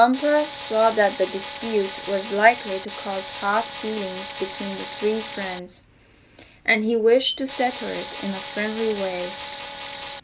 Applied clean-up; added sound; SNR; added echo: none; Tools; 9 dB; none.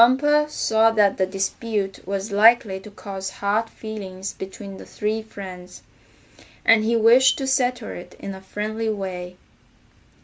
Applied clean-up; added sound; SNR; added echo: none; none; none; none.